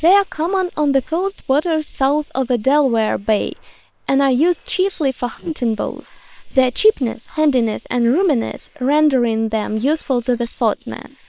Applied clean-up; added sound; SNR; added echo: neural separator model SepFormer WHAM!.